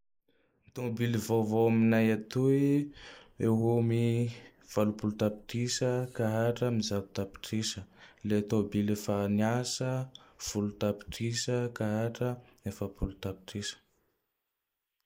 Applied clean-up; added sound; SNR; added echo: neural mask model Resemble Enhance denoiser.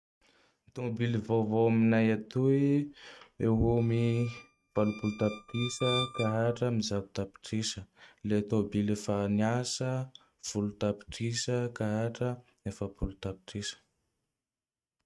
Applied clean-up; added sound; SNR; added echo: neural mask model RNNoise.